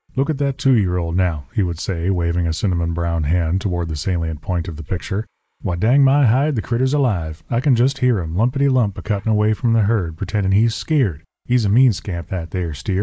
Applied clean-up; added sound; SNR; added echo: neural mask model Resemble Enhance denoiser.